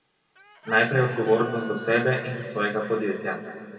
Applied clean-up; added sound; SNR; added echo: none; Chicken, rooster; 19 dB; reverberation time 2.3 s.